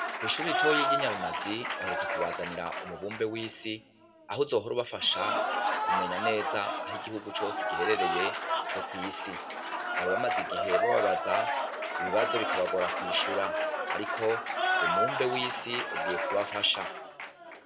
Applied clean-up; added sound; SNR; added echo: none; Applause / Cheering; -2 dB; reverberation time 1.7 s.